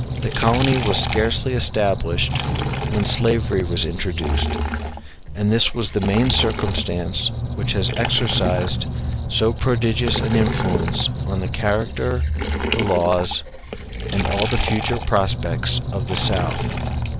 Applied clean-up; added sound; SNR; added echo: none; Squeak + Liquid; 2 dB; none.